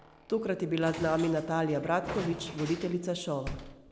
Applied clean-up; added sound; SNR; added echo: none; Slam + Train; 12 dB; none.